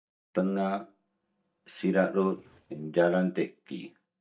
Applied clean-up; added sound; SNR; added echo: neural mask model DeepFilterNet 3.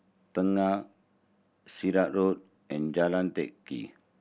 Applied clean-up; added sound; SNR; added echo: none; none; none; none.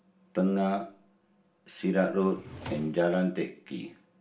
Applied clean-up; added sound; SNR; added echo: none; Drawer open or close; 15 dB; reverberation time 0.4 s.